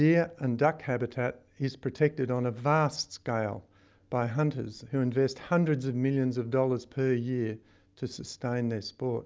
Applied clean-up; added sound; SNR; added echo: none; none; none; none.